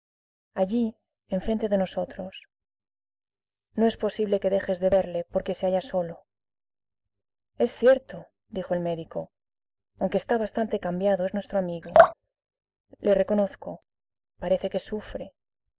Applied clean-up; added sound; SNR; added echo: neural mask model DeepFilterNet 3.